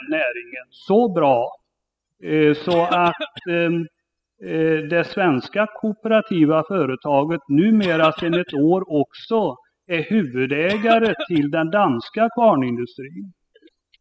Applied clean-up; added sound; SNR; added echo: classical method spectral subtraction.